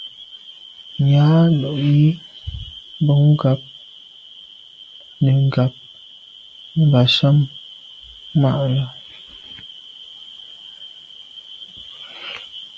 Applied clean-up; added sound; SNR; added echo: none; none; none; none.